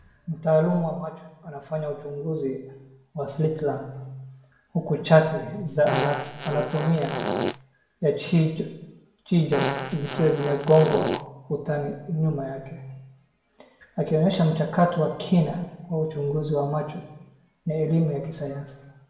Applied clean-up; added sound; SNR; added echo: none; Fart; 4 dB; reverberation time 0.9 s.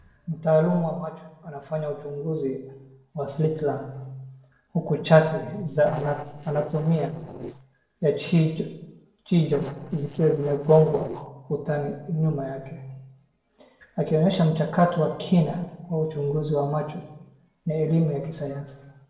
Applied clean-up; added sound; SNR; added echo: neural separator model SepFormer DNS4.